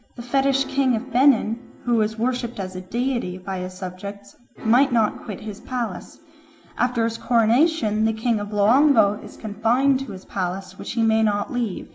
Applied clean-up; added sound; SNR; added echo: none; Piano; 20 dB; none.